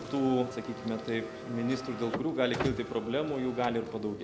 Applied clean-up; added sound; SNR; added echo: none; Car; 9 dB; none.